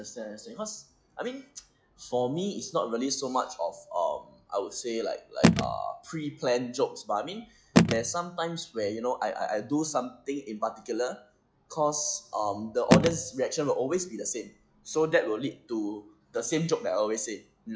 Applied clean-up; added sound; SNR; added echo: classical method log-MMSE.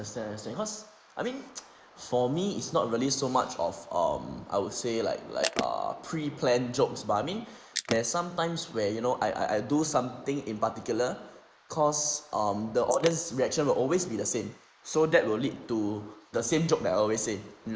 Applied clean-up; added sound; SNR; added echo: neural mask model Resemble Enhance denoiser.